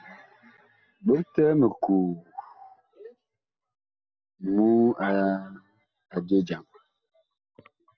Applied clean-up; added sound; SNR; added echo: none; none; none; none.